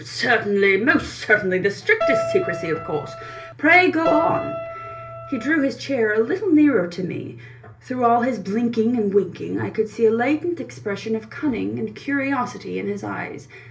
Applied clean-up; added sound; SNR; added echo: none; Keyboard (musical); 4 dB; reverberation time 0.3 s.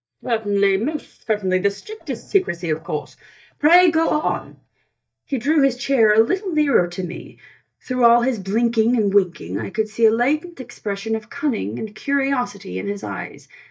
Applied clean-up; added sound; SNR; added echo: neural mask model DeepFilterNet 3.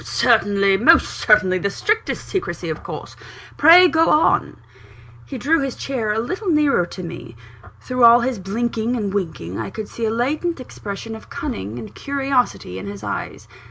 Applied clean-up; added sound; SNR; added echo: none; none; none; none.